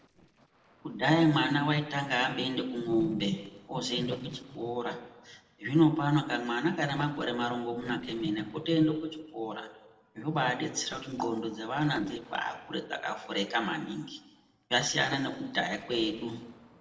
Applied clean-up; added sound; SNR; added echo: neural separator model SepFormer DNS4.